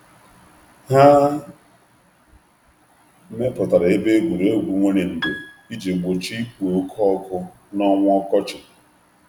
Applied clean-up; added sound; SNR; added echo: none; Piano; 14 dB; none.